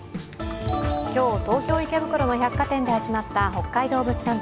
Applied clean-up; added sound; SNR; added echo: none; Drum kit; 8 dB; none.